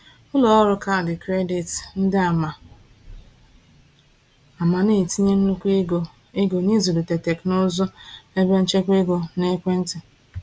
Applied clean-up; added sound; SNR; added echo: none; none; none; none.